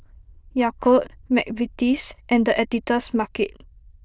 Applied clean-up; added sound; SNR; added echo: neural diffusion model UNIVERSE++.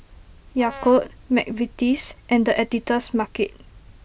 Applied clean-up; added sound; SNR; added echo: none; Brass instrument; 17 dB; none.